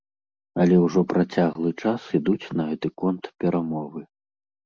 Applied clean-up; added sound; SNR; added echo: none; none; none; none.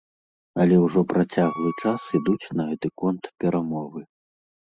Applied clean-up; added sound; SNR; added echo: classical method spectral subtraction.